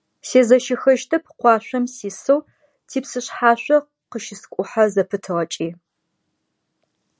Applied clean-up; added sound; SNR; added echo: none; none; none; none.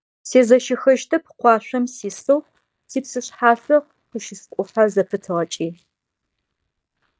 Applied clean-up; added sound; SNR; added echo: neural mask model DeepFilterNet 3.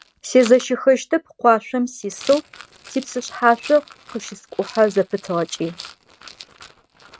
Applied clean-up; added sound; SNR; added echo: neural mask model RNNoise.